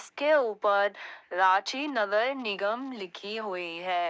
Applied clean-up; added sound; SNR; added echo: none; none; none; none.